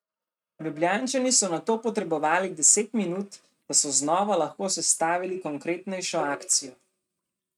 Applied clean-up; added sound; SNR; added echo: neural mask model RNNoise.